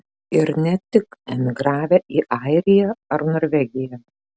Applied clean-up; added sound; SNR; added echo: none; none; none; none.